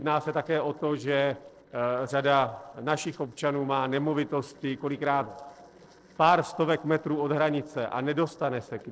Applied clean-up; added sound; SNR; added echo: neural separator model SepFormer DNS4.